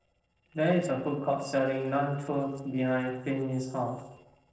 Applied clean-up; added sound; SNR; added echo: neural separator model SepFormer DNS4.